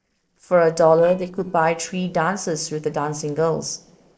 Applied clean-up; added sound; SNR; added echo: neural separator model SepFormer DNS4.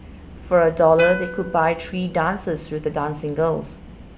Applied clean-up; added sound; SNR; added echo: none; Plucked string instrument; 12 dB; none.